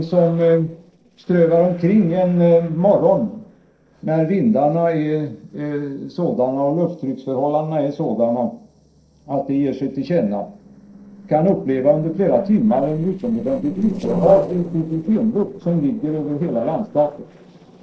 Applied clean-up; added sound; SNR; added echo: neural separator model SepFormer DNS4.